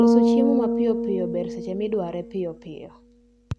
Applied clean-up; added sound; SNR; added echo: none; Bass guitar; -4 dB; none.